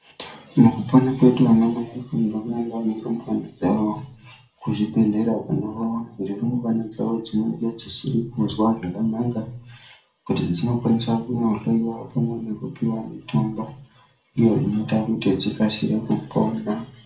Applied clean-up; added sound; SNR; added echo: none; none; none; reverberation time 0.4 s.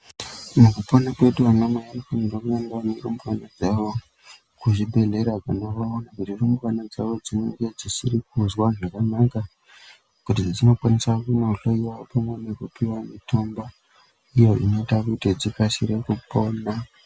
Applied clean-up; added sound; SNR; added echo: none; none; none; none.